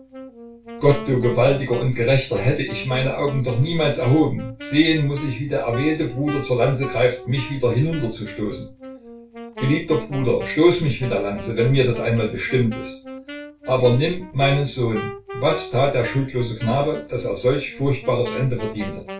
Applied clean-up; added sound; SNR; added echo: none; Wind instrument, woodwind instrument; 14 dB; reverberation time 0.2 s.